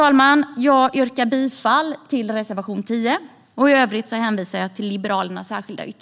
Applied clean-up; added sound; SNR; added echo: none; none; none; none.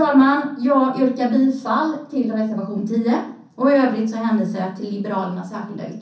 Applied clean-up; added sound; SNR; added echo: none; none; none; reverberation time 0.6 s.